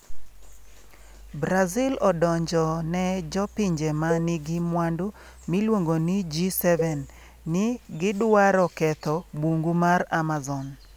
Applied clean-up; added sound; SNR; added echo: none; Cowbell; 12 dB; none.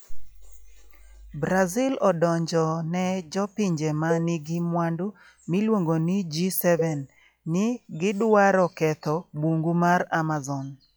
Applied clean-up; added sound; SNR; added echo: classical method log-MMSE.